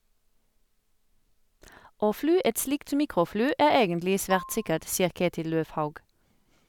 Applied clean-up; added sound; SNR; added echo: none; Marimba, xylophone; 16 dB; none.